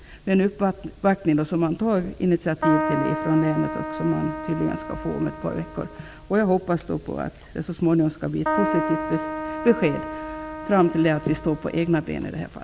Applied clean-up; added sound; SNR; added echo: none; Keyboard (musical); 6 dB; none.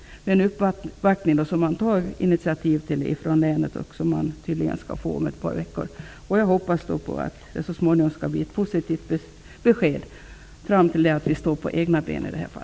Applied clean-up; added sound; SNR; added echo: none; none; none; none.